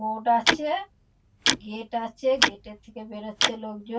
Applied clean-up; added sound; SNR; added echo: none; Tick-tock; 0 dB; reverberation time 0.1 s.